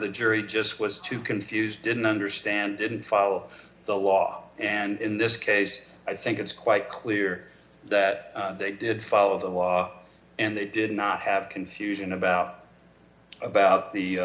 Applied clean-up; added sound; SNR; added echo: none; none; none; none.